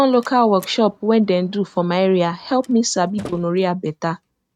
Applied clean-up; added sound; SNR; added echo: neural mask model RNNoise.